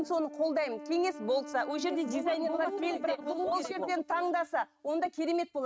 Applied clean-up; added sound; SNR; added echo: neural mask model RNNoise.